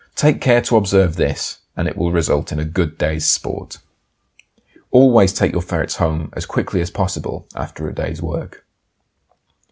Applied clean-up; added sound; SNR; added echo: none; none; none; none.